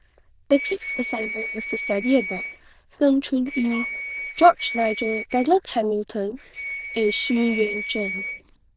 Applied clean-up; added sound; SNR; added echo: neural diffusion model UNIVERSE++.